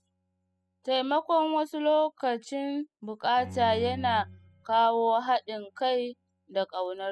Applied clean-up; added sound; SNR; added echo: classical method spectral subtraction.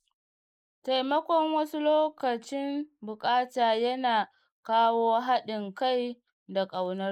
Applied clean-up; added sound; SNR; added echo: neural mask model Resemble Enhance denoiser.